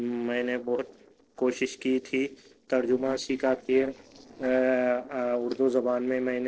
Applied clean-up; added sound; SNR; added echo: neural separator model SepFormer DNS4.